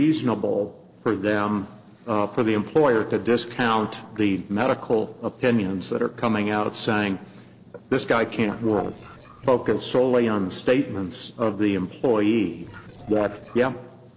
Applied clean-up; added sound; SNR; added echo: neural separator model SepFormer DNS4.